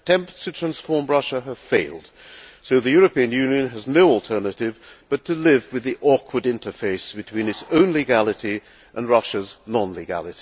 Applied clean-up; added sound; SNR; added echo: none; none; none; none.